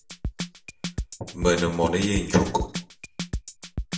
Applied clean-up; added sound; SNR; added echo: none; Drum kit; 6 dB; reverberation time 0.6 s.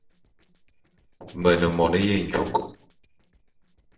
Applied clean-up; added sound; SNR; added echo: neural separator model SepFormer DNS4.